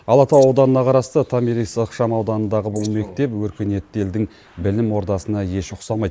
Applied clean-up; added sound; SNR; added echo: neural mask model Resemble Enhance denoiser.